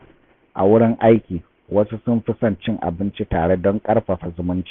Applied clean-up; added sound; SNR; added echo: none; none; none; none.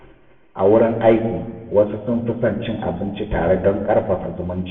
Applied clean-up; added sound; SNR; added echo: none; none; none; reverberation time 1.1 s.